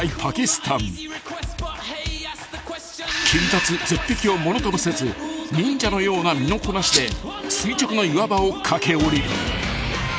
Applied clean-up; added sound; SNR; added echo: none; Rattle (instrument); 1 dB; none.